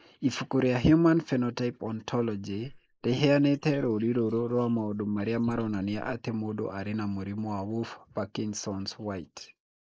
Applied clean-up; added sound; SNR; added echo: neural mask model Resemble Enhance denoiser.